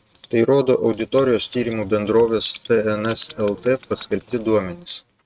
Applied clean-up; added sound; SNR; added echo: neural mask model RNNoise.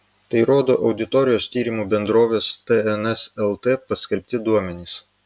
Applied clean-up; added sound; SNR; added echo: none; none; none; none.